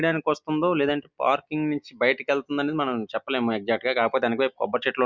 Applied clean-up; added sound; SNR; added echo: none; none; none; none.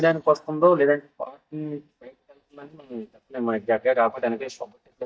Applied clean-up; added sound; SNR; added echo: neural mask model DeepFilterNet 3.